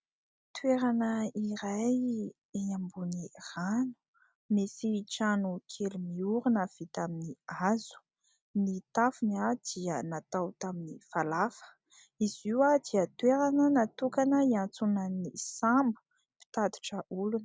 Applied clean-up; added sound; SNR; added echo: none; none; none; none.